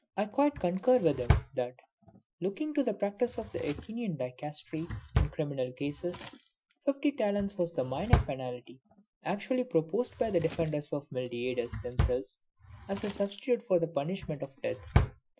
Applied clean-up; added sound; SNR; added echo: classical method Wiener filter.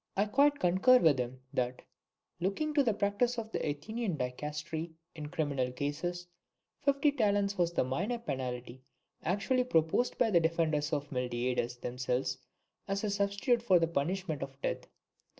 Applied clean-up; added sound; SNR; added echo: none; none; none; none.